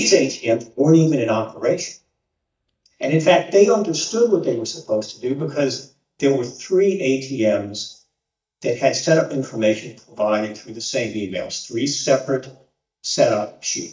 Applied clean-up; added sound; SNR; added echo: neural mask model DeepFilterNet 3.